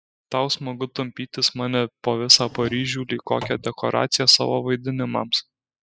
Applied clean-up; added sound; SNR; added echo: classical method spectral subtraction.